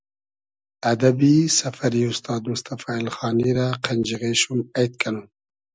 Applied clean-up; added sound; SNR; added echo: none; none; none; none.